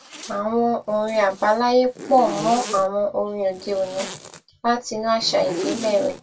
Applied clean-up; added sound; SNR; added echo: none; Zipper (clothing); 12 dB; reverberation time 0.1 s.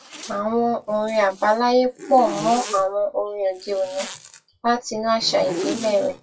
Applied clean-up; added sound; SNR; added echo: classical method WPE with log-MMSE.